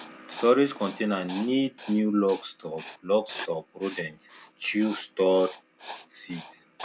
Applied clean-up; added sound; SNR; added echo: none; Writing; 16 dB; none.